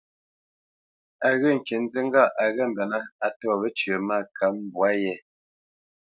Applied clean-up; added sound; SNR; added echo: none; none; none; none.